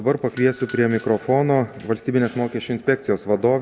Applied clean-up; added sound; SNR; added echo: none; Doorbell; 12 dB; none.